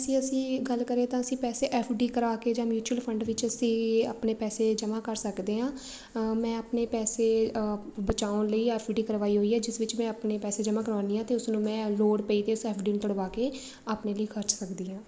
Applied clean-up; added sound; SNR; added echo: none; none; none; none.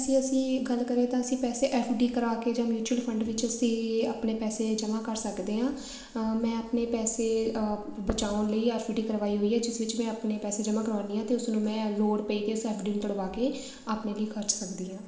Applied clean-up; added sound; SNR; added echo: none; none; none; reverberation time 0.9 s.